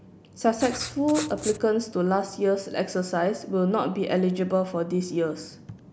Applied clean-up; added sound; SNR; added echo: none; Writing; 12 dB; none.